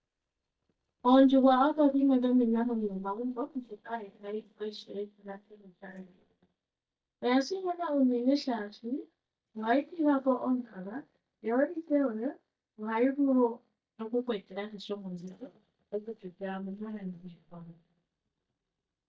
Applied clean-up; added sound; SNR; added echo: neural mask model DeepFilterNet 3.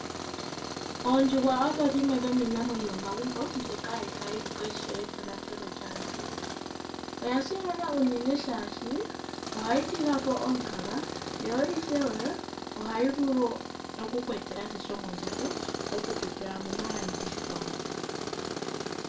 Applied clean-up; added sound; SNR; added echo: none; Tools; 5 dB; reverberation time 0.3 s.